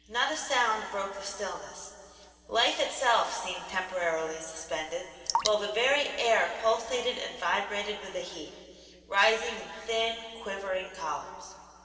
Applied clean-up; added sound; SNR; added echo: none; Drip; 6 dB; reverberation time 2.4 s.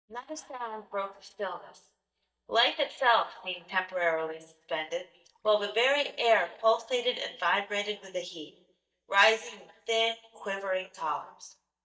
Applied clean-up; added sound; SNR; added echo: neural mask model DeepFilterNet 3.